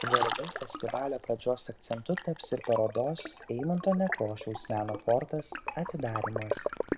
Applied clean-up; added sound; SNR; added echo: none; Liquid; 4 dB; none.